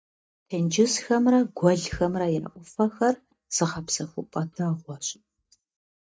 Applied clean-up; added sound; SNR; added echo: neural mask model DeepFilterNet 3.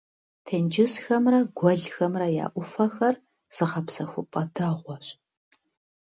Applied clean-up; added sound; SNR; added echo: none; none; none; none.